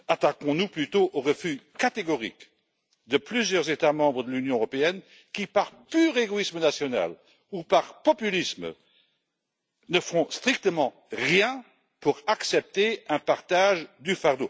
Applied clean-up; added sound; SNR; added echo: none; none; none; none.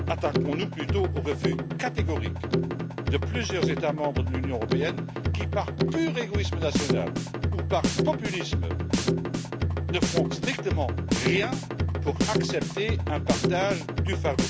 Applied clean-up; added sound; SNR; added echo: none; Drum kit; -4 dB; none.